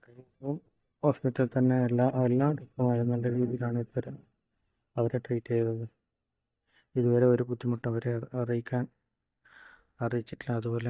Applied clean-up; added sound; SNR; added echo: neural mask model DeepFilterNet 3.